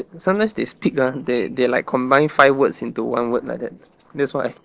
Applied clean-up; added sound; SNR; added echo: neural separator model SepFormer DNS4.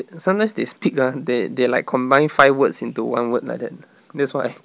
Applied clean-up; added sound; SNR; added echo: none; none; none; none.